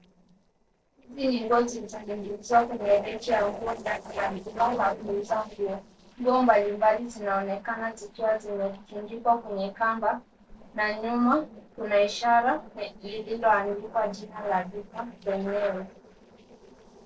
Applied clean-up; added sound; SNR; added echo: neural separator model SepFormer DNS4.